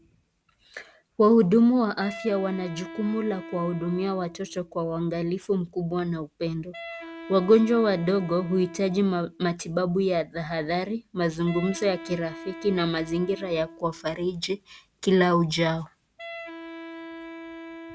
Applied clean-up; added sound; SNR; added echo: none; Wind instrument, woodwind instrument; 17 dB; none.